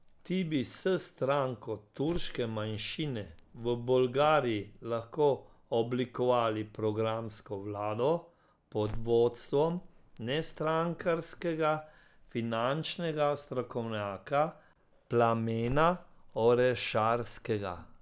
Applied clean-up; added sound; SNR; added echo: none; Crackle; 17 dB; none.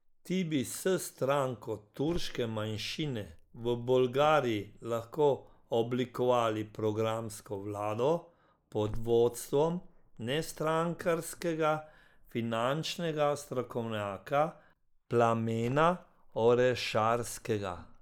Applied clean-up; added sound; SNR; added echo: neural mask model Resemble Enhance denoiser.